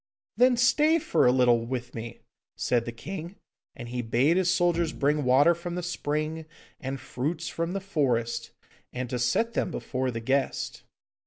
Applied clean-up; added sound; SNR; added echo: none; Bowed string instrument; 15 dB; none.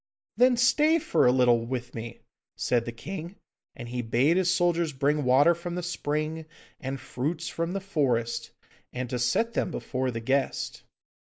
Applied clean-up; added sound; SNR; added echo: neural mask model Resemble Enhance denoiser.